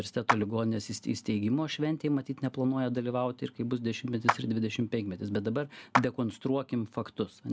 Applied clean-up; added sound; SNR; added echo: none; Clapping; 4 dB; none.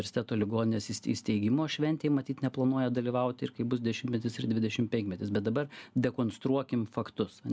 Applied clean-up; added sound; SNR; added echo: none; none; none; none.